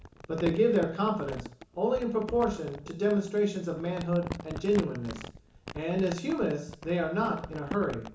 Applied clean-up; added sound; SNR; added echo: none; Crumpling, crinkling; 13 dB; reverberation time 0.8 s.